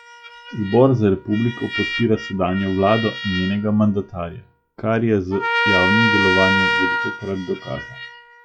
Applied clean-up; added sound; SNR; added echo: classical method log-MMSE.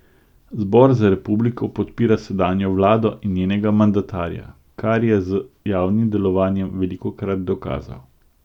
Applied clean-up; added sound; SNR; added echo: none; none; none; none.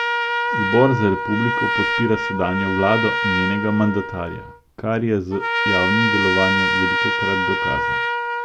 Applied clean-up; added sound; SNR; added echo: none; Trumpet; 0 dB; none.